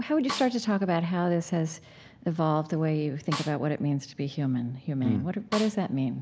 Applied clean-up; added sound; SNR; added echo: none; Snare drum; 10 dB; none.